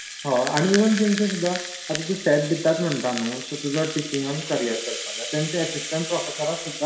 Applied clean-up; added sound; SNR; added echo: none; Rattle (instrument); 8 dB; reverberation time 0.7 s.